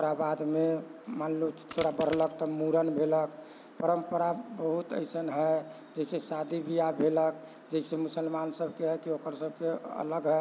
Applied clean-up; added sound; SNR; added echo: none; Coin (dropping); 15 dB; none.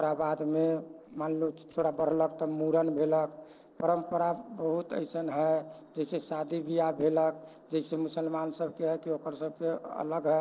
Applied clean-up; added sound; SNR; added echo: neural separator model SepFormer DNS4.